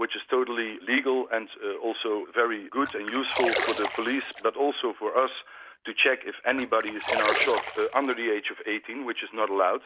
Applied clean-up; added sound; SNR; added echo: none; Splash, splatter; 4 dB; none.